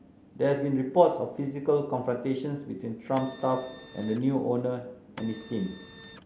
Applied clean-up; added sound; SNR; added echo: none; Printer; 18 dB; none.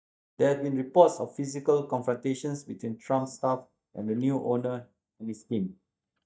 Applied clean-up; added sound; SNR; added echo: neural mask model DeepFilterNet 3.